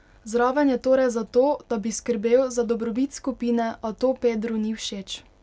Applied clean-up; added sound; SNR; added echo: none; none; none; none.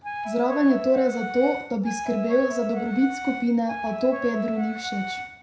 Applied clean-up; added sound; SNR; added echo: none; Wind instrument, woodwind instrument; 8 dB; reverberation time 0.5 s.